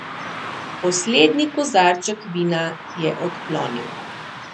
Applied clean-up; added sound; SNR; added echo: none; Car passing by / Traffic noise, roadway noise; 12 dB; none.